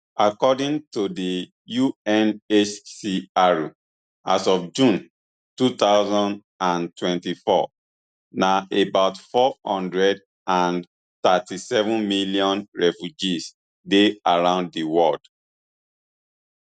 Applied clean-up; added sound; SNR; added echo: none; none; none; none.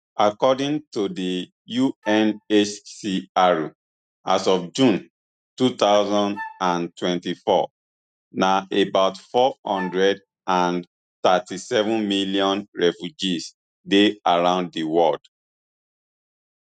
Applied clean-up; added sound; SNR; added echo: neural mask model RNNoise.